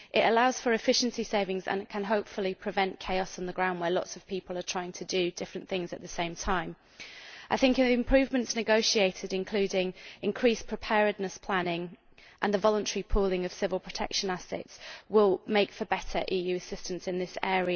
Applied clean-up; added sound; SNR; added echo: none; none; none; none.